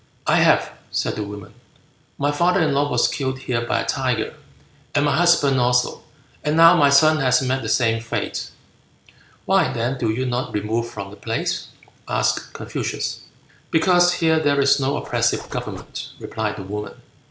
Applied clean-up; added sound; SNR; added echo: none; Zipper (clothing); 18 dB; none.